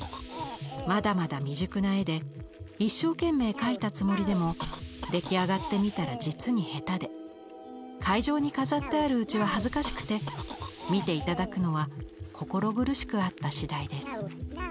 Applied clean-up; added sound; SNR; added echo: none; Cough; 13 dB; none.